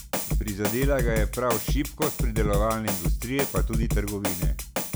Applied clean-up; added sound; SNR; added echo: none; Drum kit; -2 dB; none.